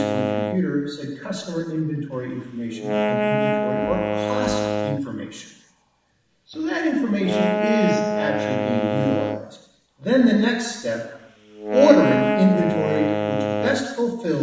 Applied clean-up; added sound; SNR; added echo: none; Wind instrument, woodwind instrument; 2 dB; reverberation time 0.9 s.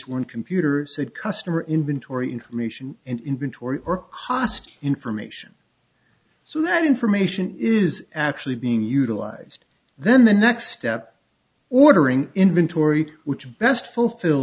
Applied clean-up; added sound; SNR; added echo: none; none; none; none.